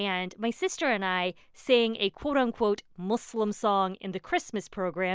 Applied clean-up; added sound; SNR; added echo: none; none; none; none.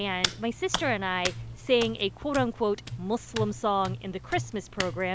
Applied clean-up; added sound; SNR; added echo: none; Hands; 7 dB; none.